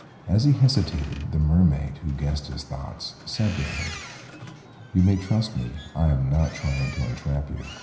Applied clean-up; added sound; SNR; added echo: none; Boat, Water vehicle; 17 dB; reverberation time 0.9 s.